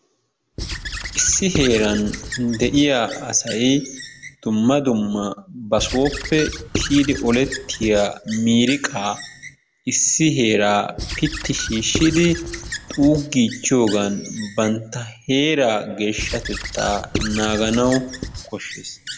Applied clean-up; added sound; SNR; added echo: none; Squeak / Writing; 11 dB; none.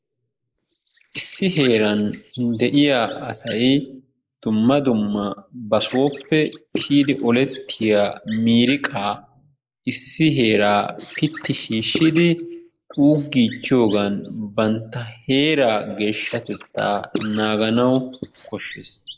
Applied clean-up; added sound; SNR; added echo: neural mask model Resemble Enhance denoiser.